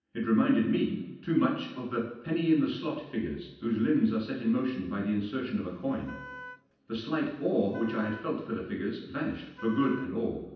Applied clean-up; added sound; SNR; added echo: none; Wind instrument, woodwind instrument; 18 dB; reverberation time 0.9 s.